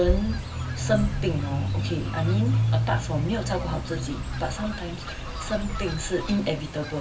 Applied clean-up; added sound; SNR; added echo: none; Fowl; 7 dB; reverberation time 0.4 s.